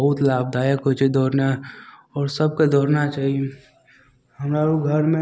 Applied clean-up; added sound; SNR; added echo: none; none; none; none.